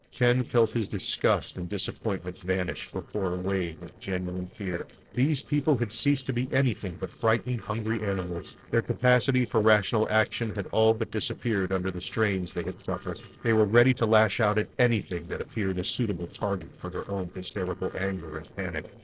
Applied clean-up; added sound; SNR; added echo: neural separator model SepFormer DNS4.